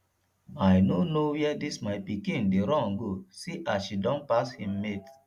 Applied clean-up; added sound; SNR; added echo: none; none; none; none.